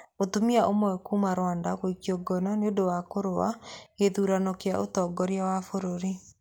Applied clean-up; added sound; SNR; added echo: none; none; none; none.